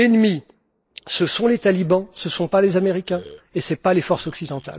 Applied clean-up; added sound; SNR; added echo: neural mask model Resemble Enhance denoiser.